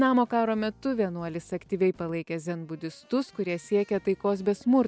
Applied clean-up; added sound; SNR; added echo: none; none; none; none.